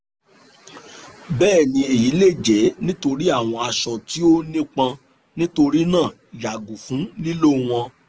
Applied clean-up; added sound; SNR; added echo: none; none; none; none.